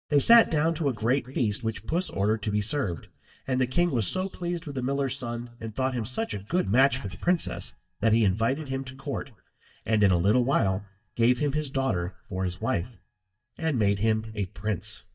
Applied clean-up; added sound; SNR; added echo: neural mask model DeepFilterNet 3.